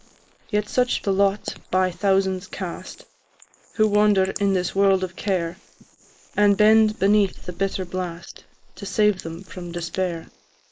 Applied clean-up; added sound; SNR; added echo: neural mask model Resemble Enhance denoiser.